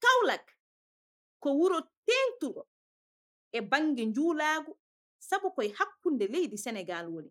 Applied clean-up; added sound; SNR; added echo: neural mask model Resemble Enhance denoiser.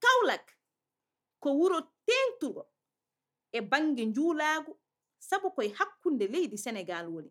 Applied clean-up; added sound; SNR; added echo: none; none; none; none.